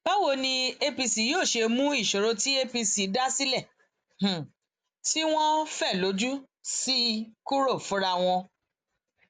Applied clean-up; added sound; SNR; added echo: none; none; none; none.